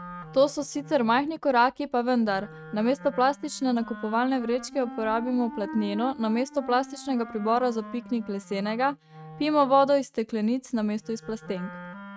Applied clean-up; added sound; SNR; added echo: neural mask model RNNoise.